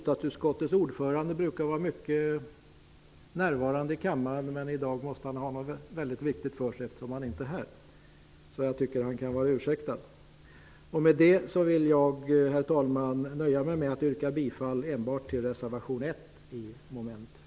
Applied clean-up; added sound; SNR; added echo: none; none; none; none.